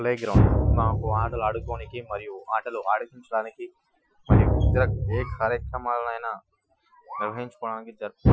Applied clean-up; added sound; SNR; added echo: classical method Wiener filter.